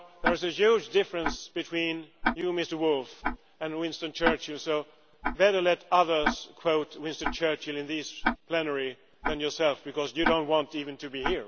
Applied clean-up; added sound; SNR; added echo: none; Tick-tock; 7 dB; none.